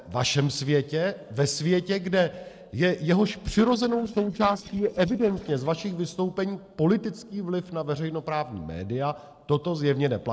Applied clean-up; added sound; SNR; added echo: neural separator model SepFormer DNS4.